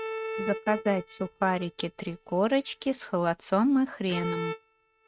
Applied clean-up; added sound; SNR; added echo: neural mask model RNNoise.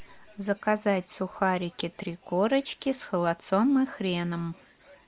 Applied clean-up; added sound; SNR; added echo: none; none; none; none.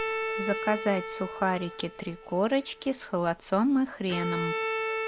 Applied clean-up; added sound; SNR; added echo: none; Bowed string instrument; 5 dB; none.